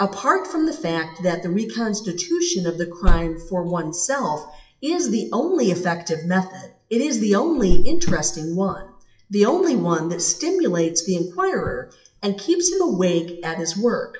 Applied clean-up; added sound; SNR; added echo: classical method WPE with log-MMSE.